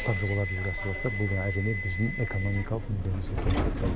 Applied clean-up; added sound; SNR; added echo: none; Subway, metro, underground; 2 dB; none.